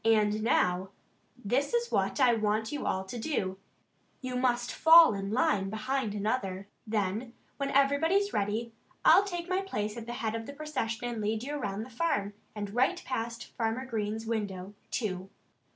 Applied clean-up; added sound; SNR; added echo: none; none; none; none.